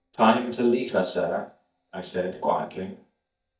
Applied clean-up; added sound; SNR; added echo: neural mask model DeepFilterNet 3.